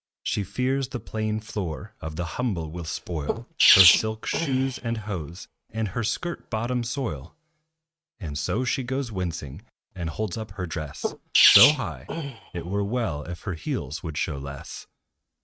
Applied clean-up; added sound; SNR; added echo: neural mask model RNNoise.